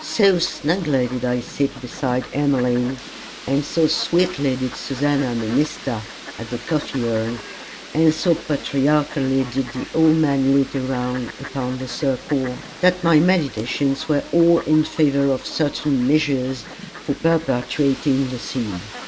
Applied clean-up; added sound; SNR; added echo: none; Fowl; 16 dB; none.